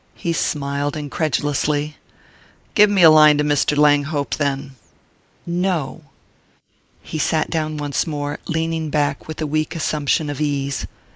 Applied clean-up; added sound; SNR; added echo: neural mask model Resemble Enhance denoiser.